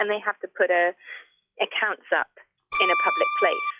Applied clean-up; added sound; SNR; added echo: classical method log-MMSE.